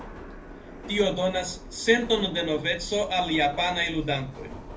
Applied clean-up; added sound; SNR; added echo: none; Subway, metro, underground; 13 dB; reverberation time 0.3 s.